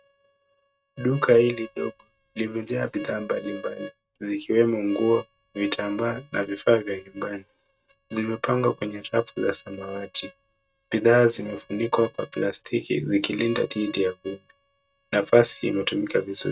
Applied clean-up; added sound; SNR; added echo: neural mask model RNNoise.